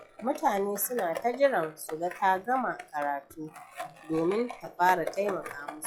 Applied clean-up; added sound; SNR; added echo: classical method log-MMSE.